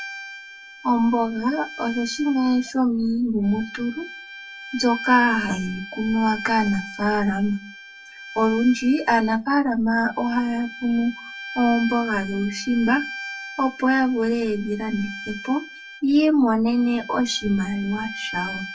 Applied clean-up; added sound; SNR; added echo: none; Bowed string instrument; 14 dB; reverberation time 0.2 s.